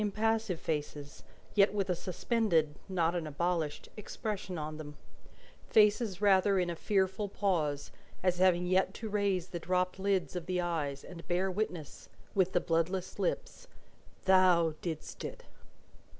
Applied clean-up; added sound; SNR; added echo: none; none; none; none.